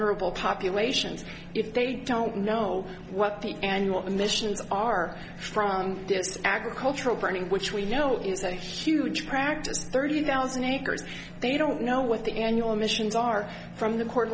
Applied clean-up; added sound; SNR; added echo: none; none; none; none.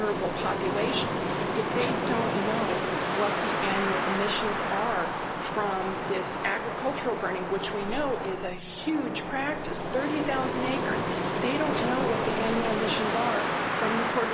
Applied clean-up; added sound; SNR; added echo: none; Wind; -1 dB; none.